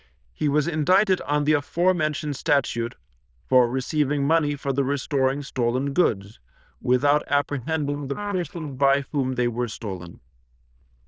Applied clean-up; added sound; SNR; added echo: neural diffusion model UNIVERSE++.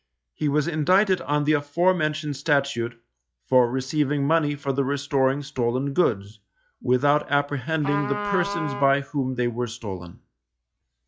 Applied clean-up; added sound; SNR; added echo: classical method log-MMSE.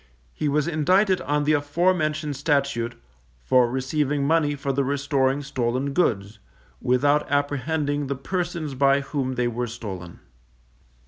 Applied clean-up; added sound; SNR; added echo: none; none; none; none.